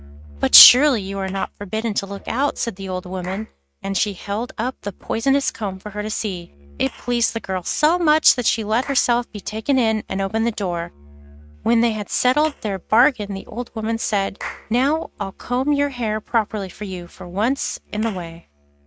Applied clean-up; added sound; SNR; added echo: neural mask model RNNoise.